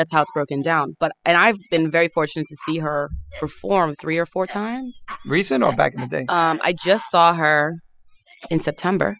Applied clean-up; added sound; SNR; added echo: classical method spectral subtraction.